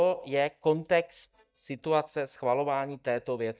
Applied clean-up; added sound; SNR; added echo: neural mask model DeepFilterNet 3.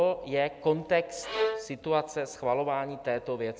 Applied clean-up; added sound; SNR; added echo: none; Bowed string instrument; 6 dB; none.